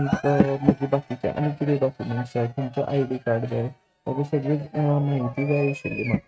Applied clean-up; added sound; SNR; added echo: neural mask model RNNoise.